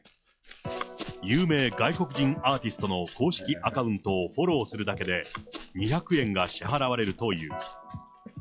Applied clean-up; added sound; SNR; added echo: classical method log-MMSE.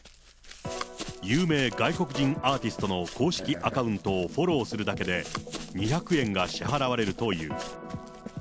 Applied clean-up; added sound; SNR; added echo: none; Run + Burping, eructation; 14 dB; none.